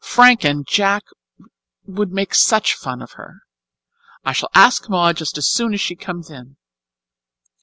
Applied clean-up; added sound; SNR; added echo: none; none; none; none.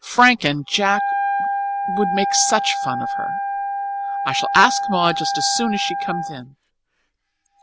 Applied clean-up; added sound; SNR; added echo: none; Wind instrument, woodwind instrument; 2 dB; none.